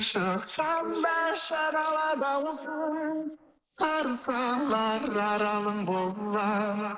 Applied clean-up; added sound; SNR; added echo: neural mask model Resemble Enhance denoiser.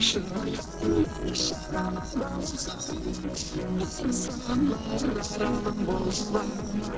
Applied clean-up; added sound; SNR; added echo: neural separator model SepFormer DNS4.